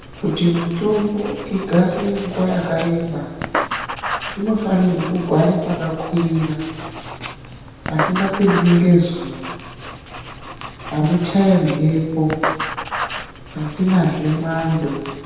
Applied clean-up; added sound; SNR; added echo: none; Writing; 9 dB; reverberation time 1.1 s.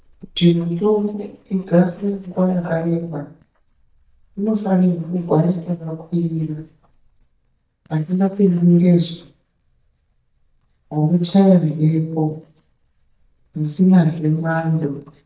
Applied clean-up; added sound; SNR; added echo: neural mask model DeepFilterNet 3.